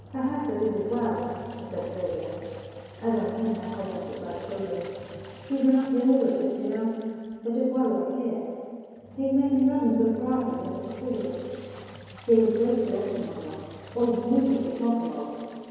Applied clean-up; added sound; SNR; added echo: none; Engine; 19 dB; reverberation time 2.2 s.